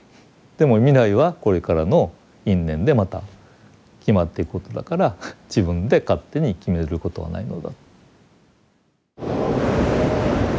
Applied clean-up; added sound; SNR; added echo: none; none; none; none.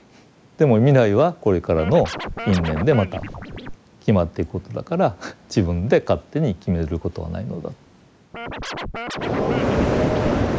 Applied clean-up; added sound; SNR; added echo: none; Scratching (performance technique); 10 dB; none.